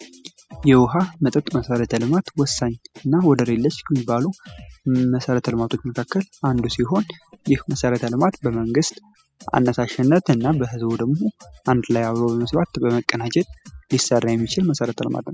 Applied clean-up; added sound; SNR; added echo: classical method spectral subtraction.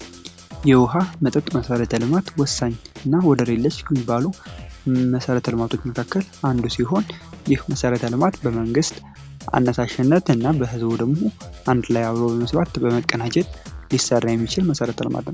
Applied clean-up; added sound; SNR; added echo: none; Drum kit; 17 dB; none.